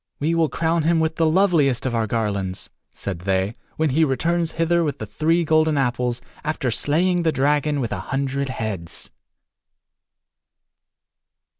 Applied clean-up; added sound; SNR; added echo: none; none; none; none.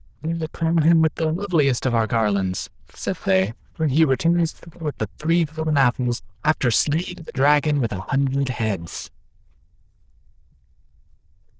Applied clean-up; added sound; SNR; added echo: neural diffusion model UNIVERSE++.